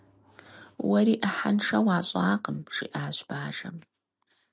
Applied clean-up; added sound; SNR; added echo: none; none; none; none.